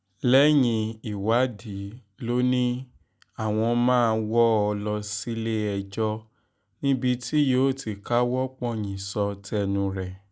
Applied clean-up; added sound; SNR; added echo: none; none; none; none.